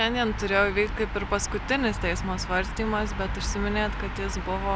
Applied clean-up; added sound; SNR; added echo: none; none; none; none.